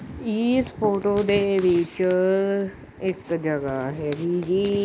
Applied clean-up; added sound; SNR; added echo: none; none; none; none.